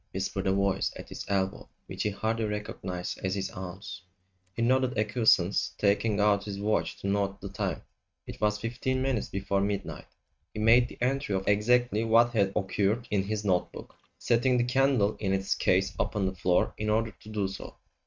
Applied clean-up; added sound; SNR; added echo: neural mask model RNNoise.